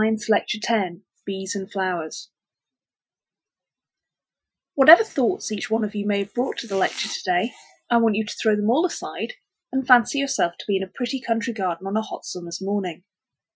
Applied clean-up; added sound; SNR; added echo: classical method Wiener filter.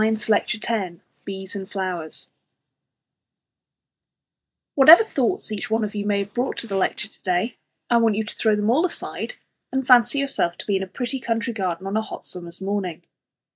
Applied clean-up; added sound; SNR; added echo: neural mask model DeepFilterNet 3.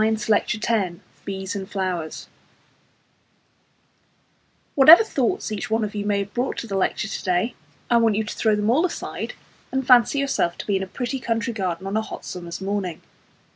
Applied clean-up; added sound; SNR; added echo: none; none; none; none.